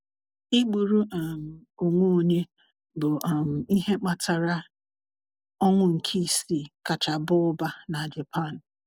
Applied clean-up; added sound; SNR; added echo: neural mask model Resemble Enhance denoiser.